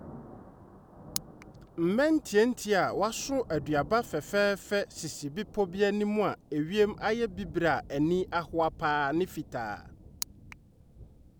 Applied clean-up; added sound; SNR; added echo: none; Thunder; 19 dB; none.